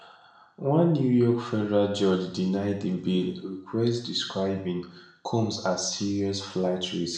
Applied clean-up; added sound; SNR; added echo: none; none; none; reverberation time 0.6 s.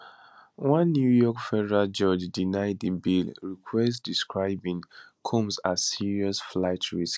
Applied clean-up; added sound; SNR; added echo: none; none; none; none.